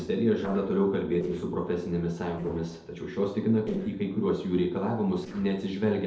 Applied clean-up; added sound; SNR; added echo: neural separator model SepFormer DNS4.